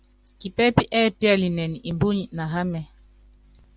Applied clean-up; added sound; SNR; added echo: none; none; none; none.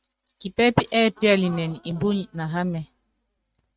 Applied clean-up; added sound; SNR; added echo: neural mask model RNNoise.